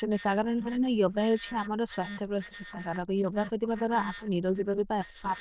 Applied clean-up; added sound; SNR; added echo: neural diffusion model UNIVERSE++.